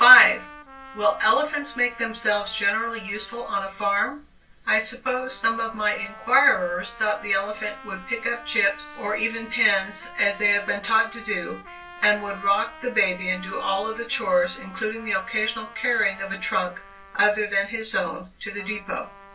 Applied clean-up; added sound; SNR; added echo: none; Trumpet; 19 dB; reverberation time 0.1 s.